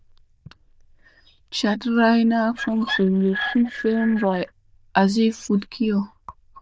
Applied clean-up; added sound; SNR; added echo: neural diffusion model UNIVERSE++.